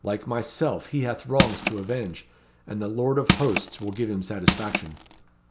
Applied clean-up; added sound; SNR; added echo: none; Crushing; -2 dB; none.